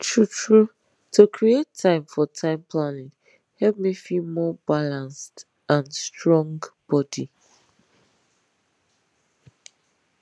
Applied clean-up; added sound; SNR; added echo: none; none; none; none.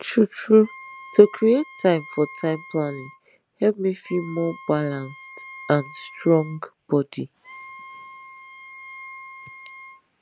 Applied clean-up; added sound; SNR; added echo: none; Wind instrument, woodwind instrument; 19 dB; none.